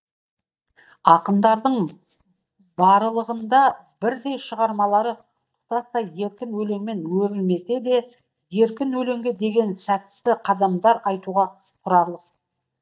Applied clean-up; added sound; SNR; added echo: neural mask model DeepFilterNet 3.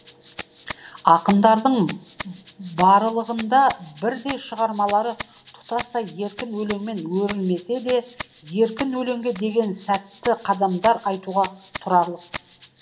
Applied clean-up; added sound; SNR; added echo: none; Rattle (instrument); 11 dB; reverberation time 0.6 s.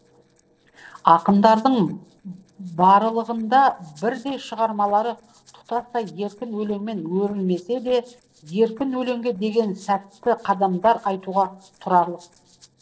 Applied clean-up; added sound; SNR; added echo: neural separator model SepFormer DNS4.